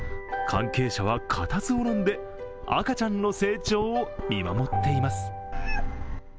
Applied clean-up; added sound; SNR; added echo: none; Wind instrument, woodwind instrument; 14 dB; none.